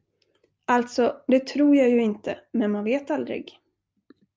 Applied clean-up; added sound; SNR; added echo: none; none; none; none.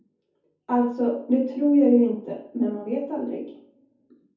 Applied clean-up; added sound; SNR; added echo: none; none; none; reverberation time 0.6 s.